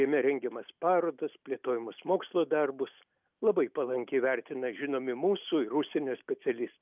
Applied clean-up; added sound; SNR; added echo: none; none; none; none.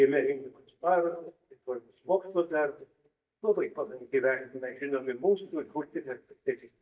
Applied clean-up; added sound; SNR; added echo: neural mask model DeepFilterNet 3.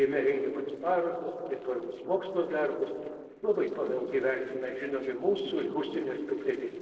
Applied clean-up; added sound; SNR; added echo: neural separator model SepFormer DNS4.